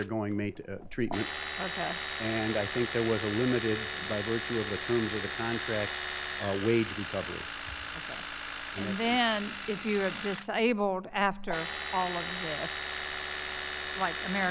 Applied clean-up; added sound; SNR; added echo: none; Domestic sounds, home sounds; 3 dB; none.